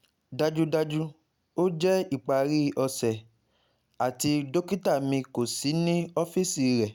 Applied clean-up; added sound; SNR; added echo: none; none; none; none.